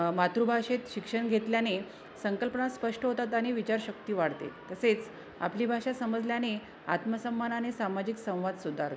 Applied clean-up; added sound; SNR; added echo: none; none; none; none.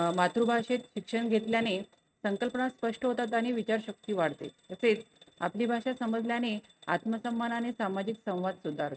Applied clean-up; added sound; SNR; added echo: neural mask model RNNoise.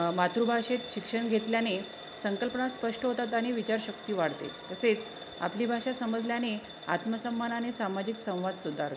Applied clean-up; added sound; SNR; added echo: none; Alarm / Bell; 14 dB; none.